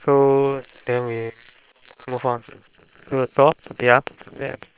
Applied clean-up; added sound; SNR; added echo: neural separator model SepFormer WHAM!.